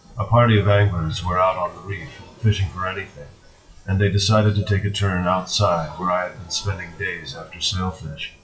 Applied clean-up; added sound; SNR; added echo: classical method WPE with log-MMSE.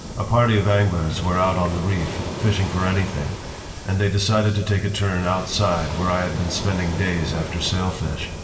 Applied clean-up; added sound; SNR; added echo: none; Waves, surf; 10 dB; reverberation time 2.2 s.